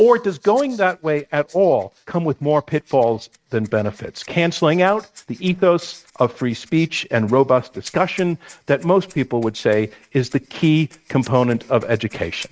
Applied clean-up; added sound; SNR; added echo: neural mask model RNNoise.